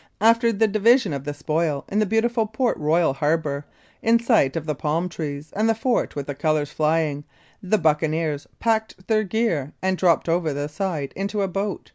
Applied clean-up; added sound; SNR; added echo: none; none; none; none.